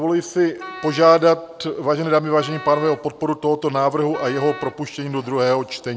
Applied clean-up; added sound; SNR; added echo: none; Wind instrument, woodwind instrument; 17 dB; none.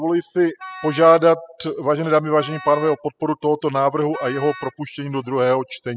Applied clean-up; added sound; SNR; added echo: classical method spectral subtraction.